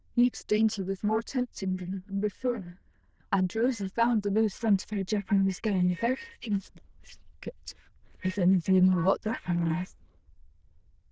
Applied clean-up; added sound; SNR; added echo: neural diffusion model UNIVERSE++.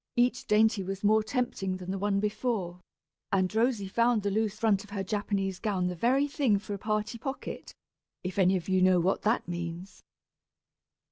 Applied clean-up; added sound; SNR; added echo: none; none; none; none.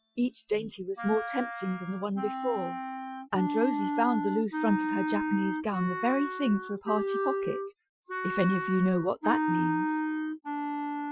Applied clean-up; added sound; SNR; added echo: classical method Wiener filter.